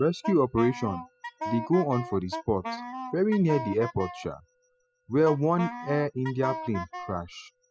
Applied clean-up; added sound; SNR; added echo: classical method spectral subtraction.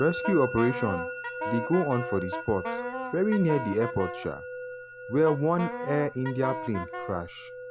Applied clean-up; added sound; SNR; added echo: none; Musical instrument + Wind instrument, woodwind instrument; 7 dB; none.